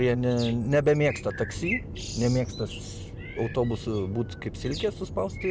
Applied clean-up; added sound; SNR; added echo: none; Bird; 14 dB; none.